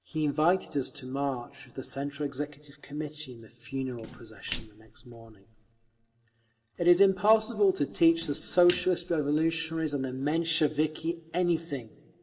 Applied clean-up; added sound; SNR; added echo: none; Splash, splatter; 20 dB; reverberation time 0.6 s.